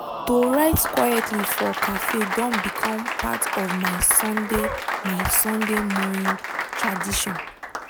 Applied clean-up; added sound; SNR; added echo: none; Applause; 3 dB; none.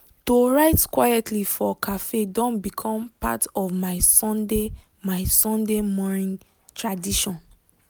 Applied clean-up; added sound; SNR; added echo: none; none; none; none.